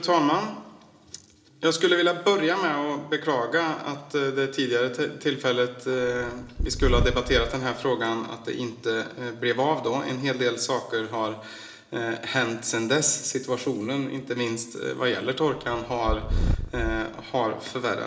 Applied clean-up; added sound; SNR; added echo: none; Purr; 2 dB; reverberation time 1.2 s.